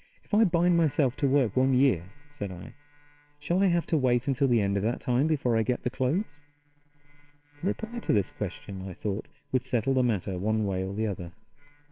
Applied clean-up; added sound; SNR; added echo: neural separator model SepFormer WHAMR!.